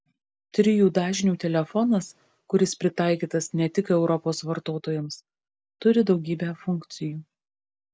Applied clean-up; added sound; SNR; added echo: none; none; none; none.